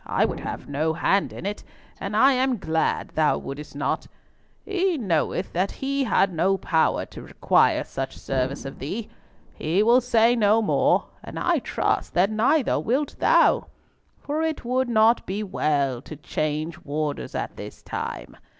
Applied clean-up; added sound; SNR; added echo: none; Explosion; 15 dB; none.